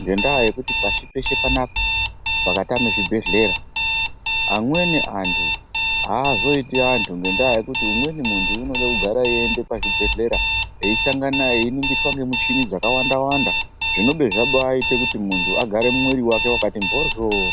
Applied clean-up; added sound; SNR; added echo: none; Alarm; 0 dB; none.